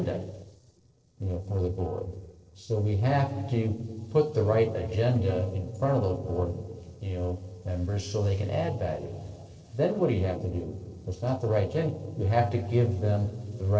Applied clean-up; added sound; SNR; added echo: neural separator model SepFormer DNS4.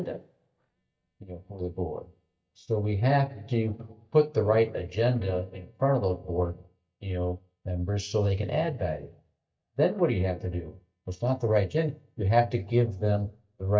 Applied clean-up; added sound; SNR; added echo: neural mask model DeepFilterNet 3.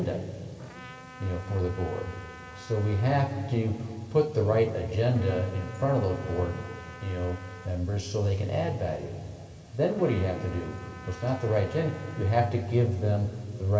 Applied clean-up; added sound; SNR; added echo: none; Trumpet; 19 dB; reverberation time 2.4 s.